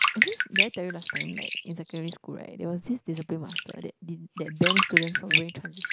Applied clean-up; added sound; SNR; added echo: none; Bathtub (filling or washing); -4 dB; none.